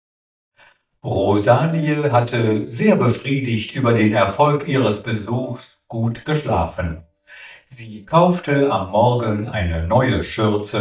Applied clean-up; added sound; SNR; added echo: neural mask model DeepFilterNet 3.